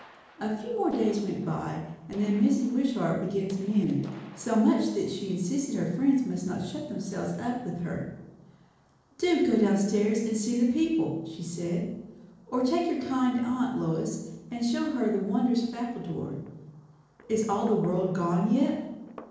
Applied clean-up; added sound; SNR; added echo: neural separator model SepFormer DNS4.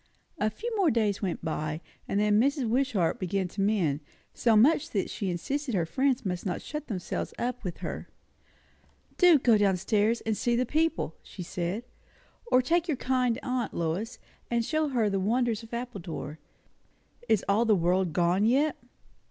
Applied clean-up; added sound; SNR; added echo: none; none; none; none.